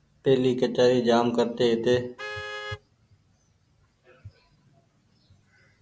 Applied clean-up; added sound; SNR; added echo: none; Vehicle horn, car horn, honking; 16 dB; none.